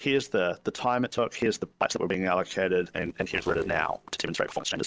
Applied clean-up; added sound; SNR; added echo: neural separator model SepFormer DNS4.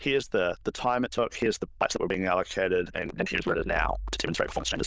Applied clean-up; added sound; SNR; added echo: neural diffusion model UNIVERSE++.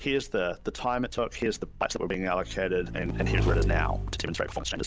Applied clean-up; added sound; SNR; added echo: none; Motorcycle / Engine; 2 dB; none.